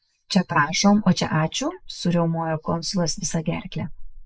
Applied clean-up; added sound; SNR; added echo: neural mask model Resemble Enhance denoiser.